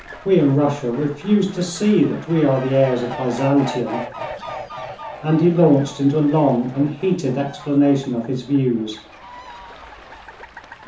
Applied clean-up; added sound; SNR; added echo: none; Fowl; 15 dB; reverberation time 0.9 s.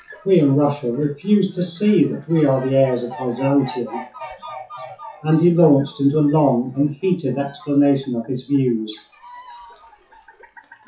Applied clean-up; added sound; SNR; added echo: classical method WPE with log-MMSE.